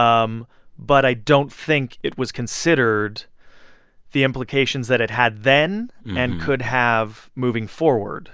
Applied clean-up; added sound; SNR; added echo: none; none; none; none.